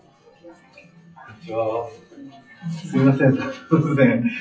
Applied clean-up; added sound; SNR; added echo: classical method WPE with log-MMSE.